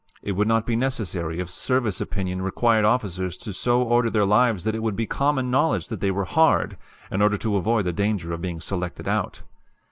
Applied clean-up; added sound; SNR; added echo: none; none; none; none.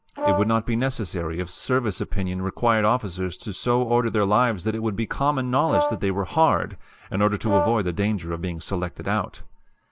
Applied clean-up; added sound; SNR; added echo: none; Brass instrument; 4 dB; none.